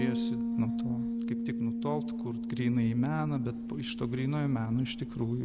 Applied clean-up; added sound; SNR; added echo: none; Bass guitar; 2 dB; none.